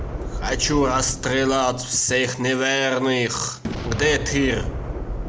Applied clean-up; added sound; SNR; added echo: none; Boom; 8 dB; none.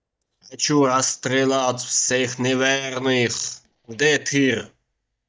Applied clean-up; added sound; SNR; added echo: neural mask model DeepFilterNet 3.